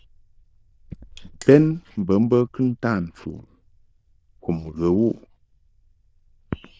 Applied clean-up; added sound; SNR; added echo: neural diffusion model UNIVERSE++.